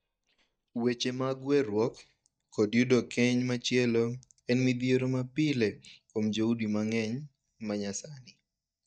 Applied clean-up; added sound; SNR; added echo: neural mask model DeepFilterNet 3.